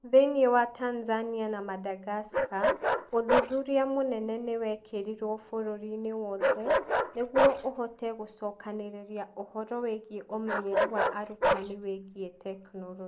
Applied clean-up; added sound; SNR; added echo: neural mask model Resemble Enhance denoiser.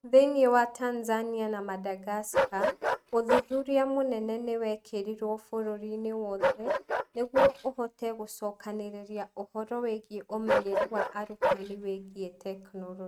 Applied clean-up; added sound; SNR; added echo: neural mask model RNNoise.